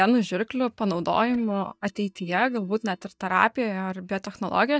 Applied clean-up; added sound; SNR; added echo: neural mask model DeepFilterNet 3.